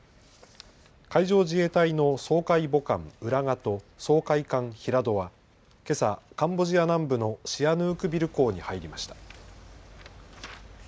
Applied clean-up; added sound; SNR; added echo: none; none; none; none.